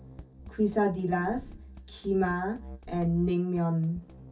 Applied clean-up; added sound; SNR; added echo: none; Drum kit; 16 dB; reverberation time 0.3 s.